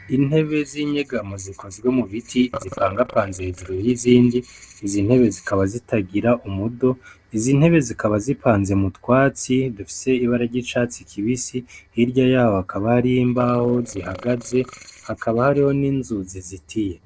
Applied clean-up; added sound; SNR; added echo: neural separator model SepFormer DNS4.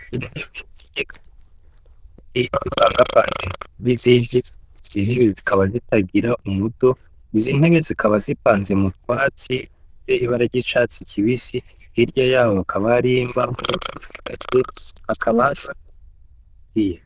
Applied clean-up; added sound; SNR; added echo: neural diffusion model UNIVERSE++.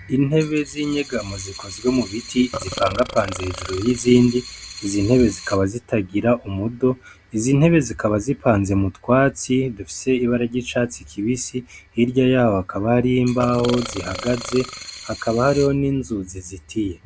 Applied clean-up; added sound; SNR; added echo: none; Burping, eructation + Coin (dropping); 13 dB; none.